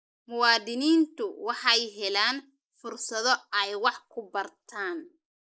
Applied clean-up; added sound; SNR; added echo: neural mask model Resemble Enhance denoiser.